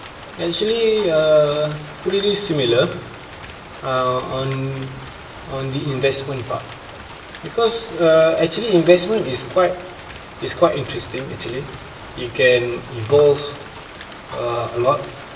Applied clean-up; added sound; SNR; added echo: none; Rain; 15 dB; reverberation time 0.8 s.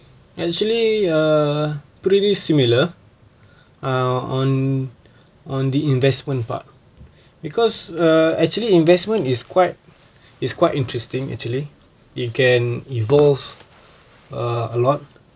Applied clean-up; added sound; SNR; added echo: none; none; none; none.